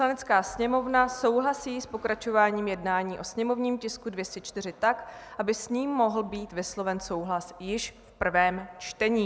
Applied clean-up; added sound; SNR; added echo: none; none; none; none.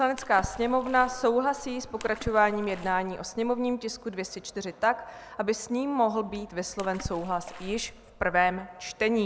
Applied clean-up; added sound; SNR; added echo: none; Water / Splash, splatter; 14 dB; none.